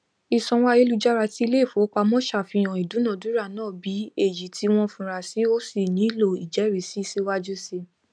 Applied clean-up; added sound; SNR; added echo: none; none; none; none.